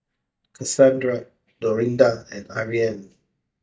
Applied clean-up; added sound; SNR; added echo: neural mask model DeepFilterNet 3.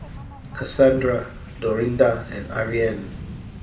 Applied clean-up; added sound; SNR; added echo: none; Waves, surf; 12 dB; reverberation time 0.6 s.